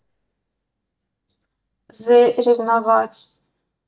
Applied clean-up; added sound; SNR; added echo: neural mask model DeepFilterNet 3.